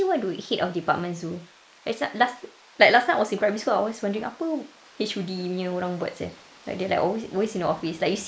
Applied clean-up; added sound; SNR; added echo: neural mask model Resemble Enhance denoiser.